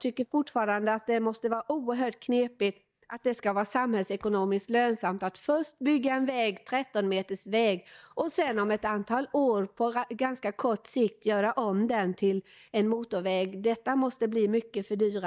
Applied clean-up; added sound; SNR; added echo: neural mask model DeepFilterNet 3.